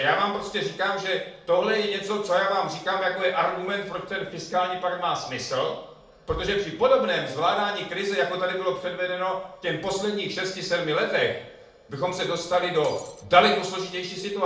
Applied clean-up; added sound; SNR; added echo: none; Shatter; 19 dB; reverberation time 0.5 s.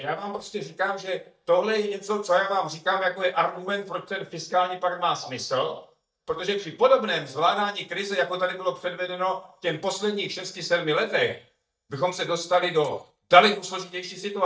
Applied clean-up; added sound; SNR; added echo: neural mask model DeepFilterNet 3.